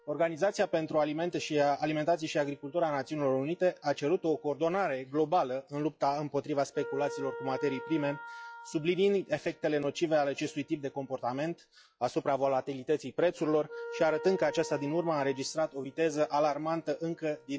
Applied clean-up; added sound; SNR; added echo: classical method log-MMSE.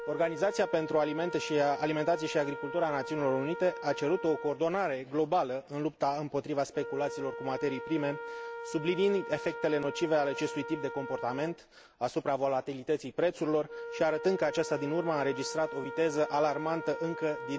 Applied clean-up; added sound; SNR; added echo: none; Wind instrument, woodwind instrument; 10 dB; none.